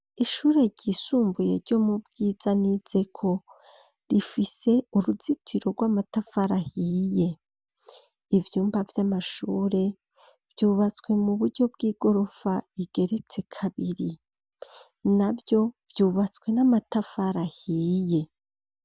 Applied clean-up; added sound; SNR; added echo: none; none; none; none.